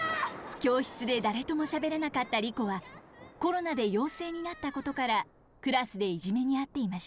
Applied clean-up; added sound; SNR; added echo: none; Thunder; 19 dB; none.